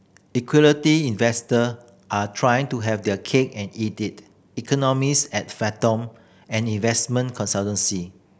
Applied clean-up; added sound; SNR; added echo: none; none; none; none.